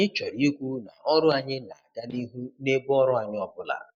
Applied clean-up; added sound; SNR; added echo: neural mask model DeepFilterNet 3.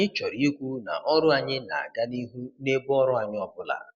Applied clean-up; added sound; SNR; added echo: none; none; none; none.